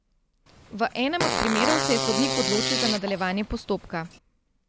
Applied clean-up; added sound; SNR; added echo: none; Fart; 0 dB; none.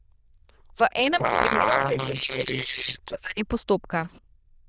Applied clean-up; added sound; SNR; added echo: neural diffusion model UNIVERSE++.